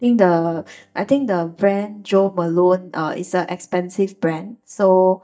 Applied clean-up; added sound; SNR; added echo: neural mask model DeepFilterNet 3.